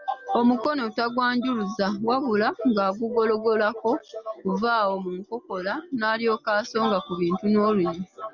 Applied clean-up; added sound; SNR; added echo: none; none; none; none.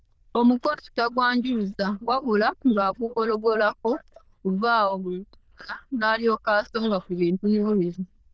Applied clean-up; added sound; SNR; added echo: neural diffusion model UNIVERSE++.